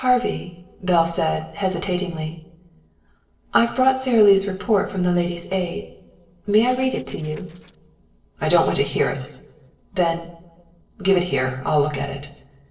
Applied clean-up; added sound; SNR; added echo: neural separator model SepFormer DNS4.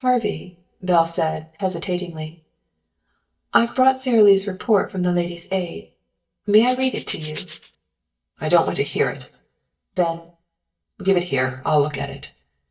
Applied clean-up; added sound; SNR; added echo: neural mask model DeepFilterNet 3.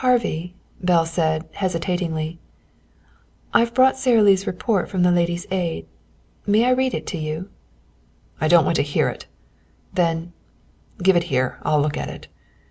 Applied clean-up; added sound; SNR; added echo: none; none; none; none.